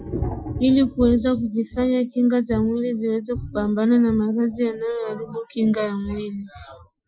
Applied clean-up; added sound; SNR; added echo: classical method Wiener filter.